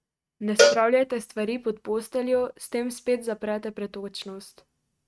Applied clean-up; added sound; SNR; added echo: neural mask model RNNoise.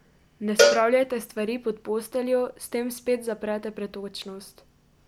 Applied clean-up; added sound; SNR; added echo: none; Cowbell; -2 dB; none.